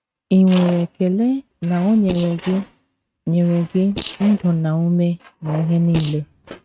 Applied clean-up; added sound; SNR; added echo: neural mask model RNNoise.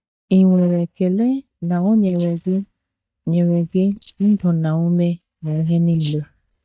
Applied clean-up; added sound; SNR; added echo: neural mask model DeepFilterNet 3.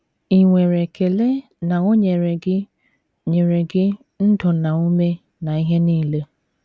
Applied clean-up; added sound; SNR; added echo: none; none; none; none.